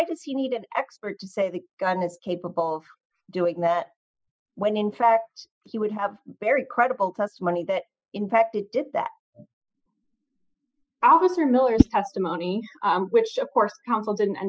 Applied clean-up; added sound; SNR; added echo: classical method spectral subtraction.